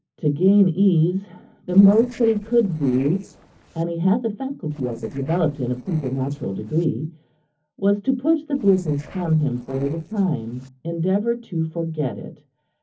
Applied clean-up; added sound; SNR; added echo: neural separator model SepFormer DNS4.